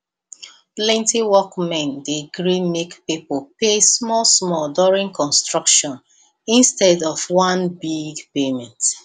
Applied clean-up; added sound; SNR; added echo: none; none; none; none.